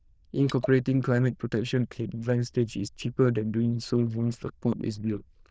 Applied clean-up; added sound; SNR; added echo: neural diffusion model UNIVERSE++.